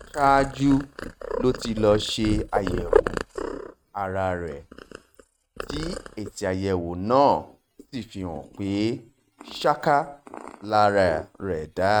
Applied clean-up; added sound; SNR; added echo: neural mask model RNNoise.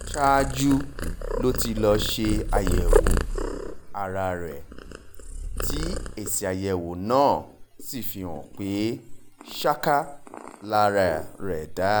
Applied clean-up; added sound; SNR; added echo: none; Purr; 3 dB; none.